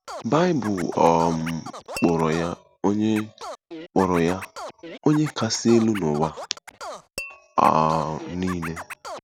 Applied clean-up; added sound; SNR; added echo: none; Tap / Glass + Scratching (performance technique); 14 dB; none.